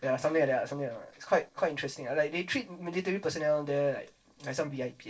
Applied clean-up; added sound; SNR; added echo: neural separator model SepFormer DNS4.